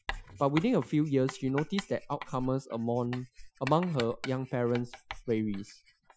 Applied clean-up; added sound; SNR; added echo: classical method Wiener filter.